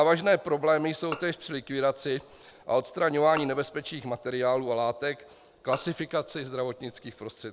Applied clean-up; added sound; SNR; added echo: none; Bowed string instrument; 17 dB; none.